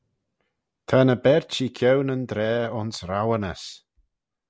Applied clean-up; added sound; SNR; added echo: none; none; none; none.